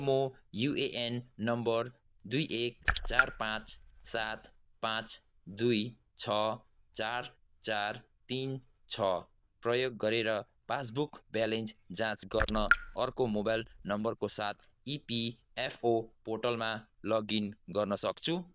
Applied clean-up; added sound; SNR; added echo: neural diffusion model UNIVERSE++.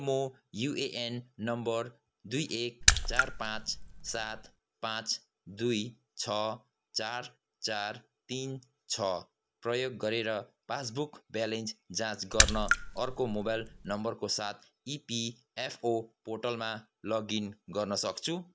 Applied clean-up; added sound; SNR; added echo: none; Raindrop / Splash, splatter; -4 dB; none.